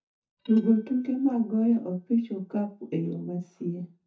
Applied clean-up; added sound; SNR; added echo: neural mask model DeepFilterNet 3.